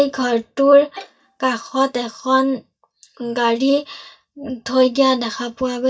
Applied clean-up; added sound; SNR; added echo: neural mask model DeepFilterNet 3.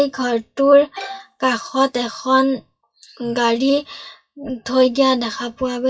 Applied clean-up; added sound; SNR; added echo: classical method WPE with log-MMSE.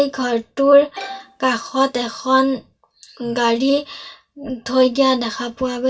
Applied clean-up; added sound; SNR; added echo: none; Bowed string instrument; 16 dB; reverberation time 0.1 s.